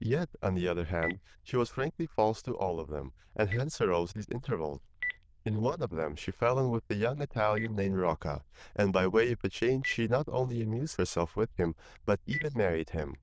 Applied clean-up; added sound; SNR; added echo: neural diffusion model UNIVERSE++.